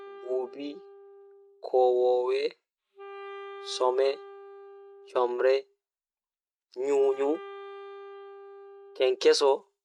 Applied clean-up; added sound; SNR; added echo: neural mask model RNNoise.